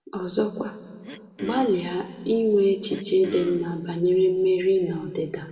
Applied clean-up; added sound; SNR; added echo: none; Cough; 13 dB; reverberation time 2.0 s.